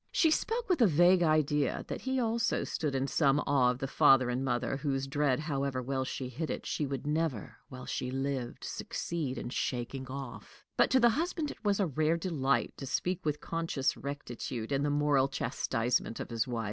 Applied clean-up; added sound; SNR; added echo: none; none; none; none.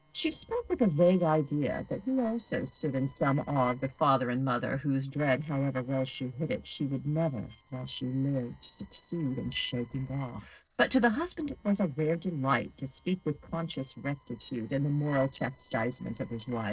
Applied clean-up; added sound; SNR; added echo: neural separator model SepFormer DNS4.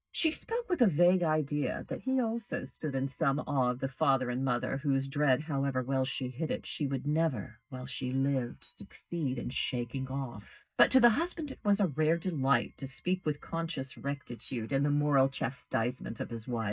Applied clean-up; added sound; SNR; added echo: neural mask model DeepFilterNet 3.